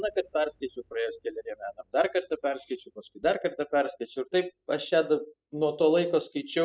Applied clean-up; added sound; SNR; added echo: classical method spectral subtraction.